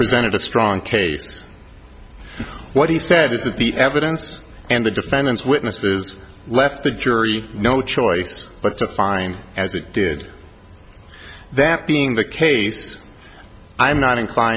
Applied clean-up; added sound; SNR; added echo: none; none; none; none.